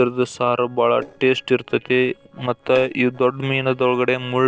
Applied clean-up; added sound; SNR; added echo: neural separator model SepFormer DNS4.